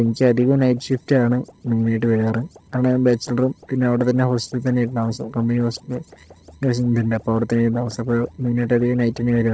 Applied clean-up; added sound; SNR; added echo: neural separator model SepFormer DNS4.